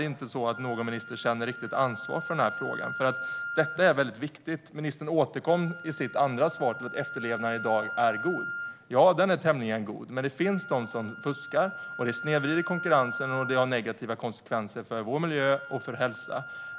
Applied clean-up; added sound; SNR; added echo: none; Wind instrument, woodwind instrument; 11 dB; none.